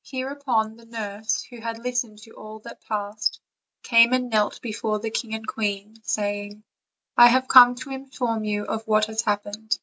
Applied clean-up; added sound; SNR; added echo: none; none; none; none.